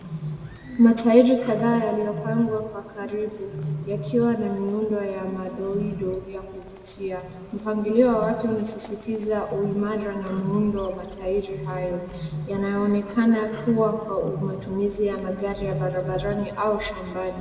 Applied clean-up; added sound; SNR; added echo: none; Bird; 11 dB; reverberation time 1.9 s.